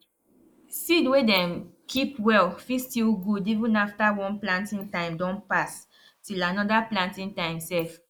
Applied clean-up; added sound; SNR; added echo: neural mask model Resemble Enhance denoiser.